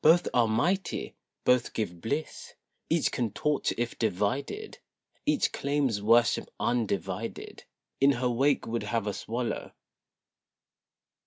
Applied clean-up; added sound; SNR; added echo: none; none; none; none.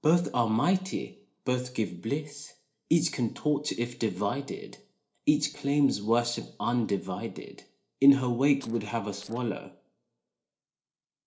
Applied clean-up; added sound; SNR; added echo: neural separator model SepFormer DNS4.